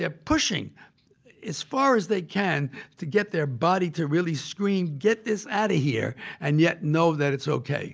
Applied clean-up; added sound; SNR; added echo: none; none; none; none.